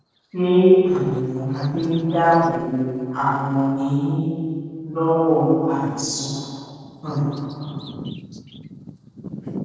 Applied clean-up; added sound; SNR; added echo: neural separator model SepFormer DNS4.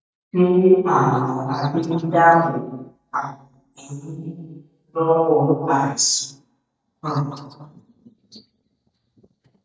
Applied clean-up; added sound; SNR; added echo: neural mask model DeepFilterNet 3.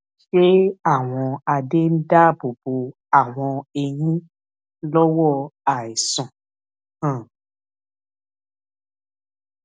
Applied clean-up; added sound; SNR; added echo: none; none; none; none.